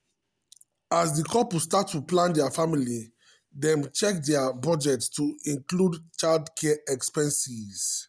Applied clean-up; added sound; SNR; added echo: none; none; none; none.